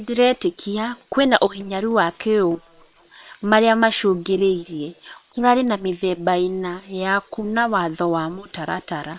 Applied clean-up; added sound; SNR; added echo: neural separator model SepFormer WHAM!.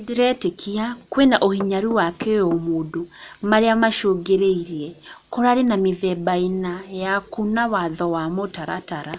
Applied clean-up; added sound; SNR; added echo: none; Knock / Wood; 18 dB; none.